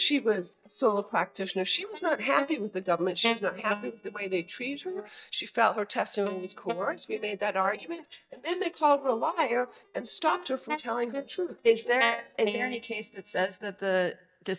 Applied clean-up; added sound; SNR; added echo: neural mask model DeepFilterNet 3.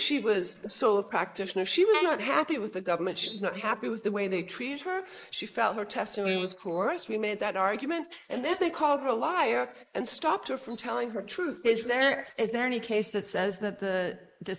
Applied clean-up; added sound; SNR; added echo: neural mask model Resemble Enhance denoiser.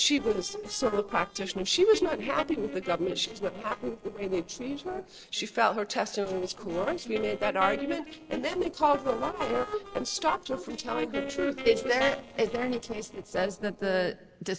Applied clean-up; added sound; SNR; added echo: neural separator model SepFormer DNS4.